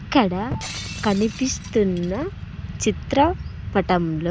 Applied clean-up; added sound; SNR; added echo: none; Shatter; 16 dB; none.